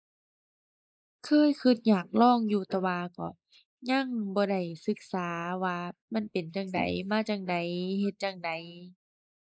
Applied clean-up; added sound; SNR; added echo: neural mask model Resemble Enhance denoiser.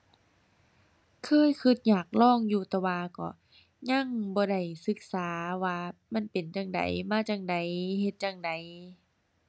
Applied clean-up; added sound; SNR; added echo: none; none; none; none.